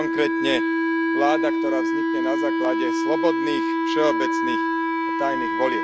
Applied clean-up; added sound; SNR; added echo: none; Wind instrument, woodwind instrument; -4 dB; none.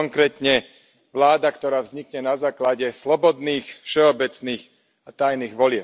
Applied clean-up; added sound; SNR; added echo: none; none; none; none.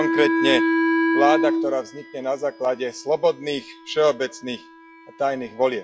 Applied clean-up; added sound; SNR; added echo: classical method log-MMSE.